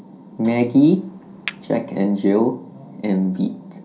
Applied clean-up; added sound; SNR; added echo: none; Chink, clink; 20 dB; reverberation time 0.3 s.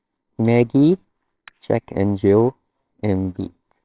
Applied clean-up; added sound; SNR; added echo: neural separator model SepFormer WHAMR!.